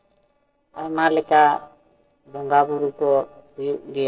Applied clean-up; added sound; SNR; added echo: neural separator model SepFormer DNS4.